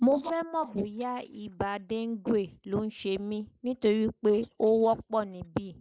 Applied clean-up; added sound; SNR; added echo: neural mask model Resemble Enhance denoiser.